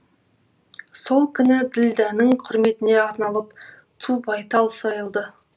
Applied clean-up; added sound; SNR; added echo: none; none; none; none.